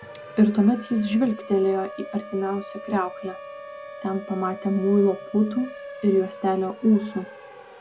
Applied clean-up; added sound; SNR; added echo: none; Siren; 15 dB; none.